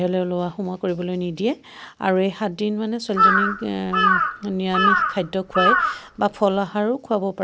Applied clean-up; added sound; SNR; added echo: none; Bird vocalization, bird call, bird song / Crow; -2 dB; none.